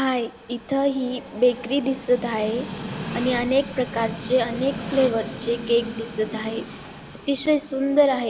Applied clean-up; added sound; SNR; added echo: none; Train; 11 dB; none.